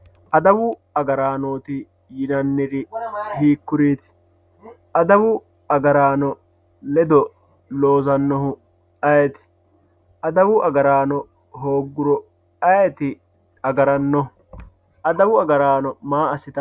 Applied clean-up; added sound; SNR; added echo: none; none; none; none.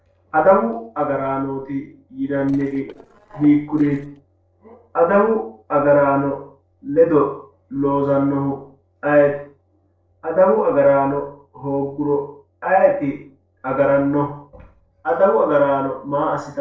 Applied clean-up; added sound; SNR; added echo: neural separator model SepFormer DNS4.